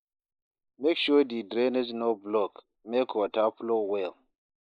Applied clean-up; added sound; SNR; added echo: neural mask model Resemble Enhance denoiser.